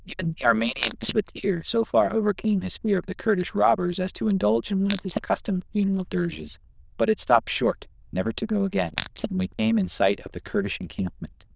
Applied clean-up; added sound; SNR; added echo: neural diffusion model UNIVERSE++.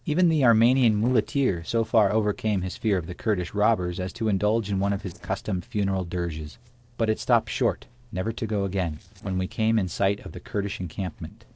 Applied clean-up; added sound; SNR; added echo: neural separator model SepFormer DNS4.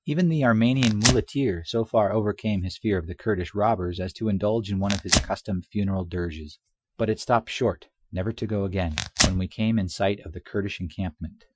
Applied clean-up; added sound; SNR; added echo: classical method Wiener filter.